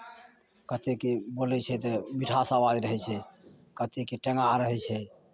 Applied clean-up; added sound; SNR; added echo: none; none; none; none.